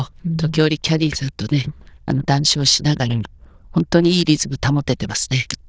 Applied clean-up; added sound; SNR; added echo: neural diffusion model UNIVERSE++.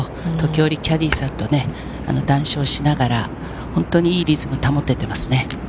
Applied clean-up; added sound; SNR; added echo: none; Tap / Hammer / Glass; 16 dB; none.